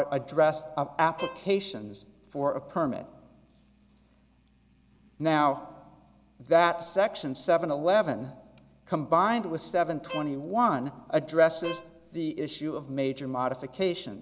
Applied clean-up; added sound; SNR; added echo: none; Bowed string instrument; 16 dB; none.